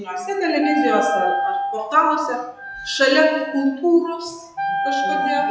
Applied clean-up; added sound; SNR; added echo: classical method log-MMSE.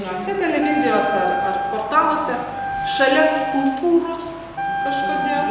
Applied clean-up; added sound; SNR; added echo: none; Wind instrument, woodwind instrument; 4 dB; none.